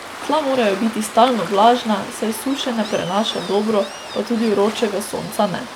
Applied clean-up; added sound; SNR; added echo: none; Waves, surf; 12 dB; none.